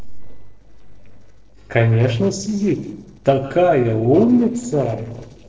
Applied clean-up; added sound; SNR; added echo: neural separator model SepFormer DNS4.